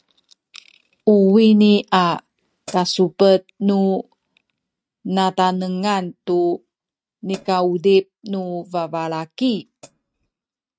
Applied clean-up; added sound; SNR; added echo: neural mask model RNNoise.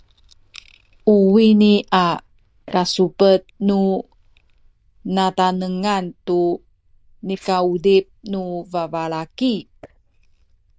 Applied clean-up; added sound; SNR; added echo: neural diffusion model UNIVERSE++.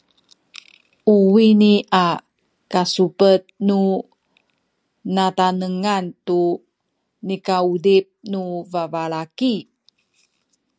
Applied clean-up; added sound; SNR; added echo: none; none; none; none.